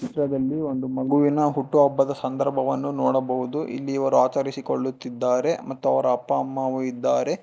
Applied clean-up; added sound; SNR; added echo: none; none; none; none.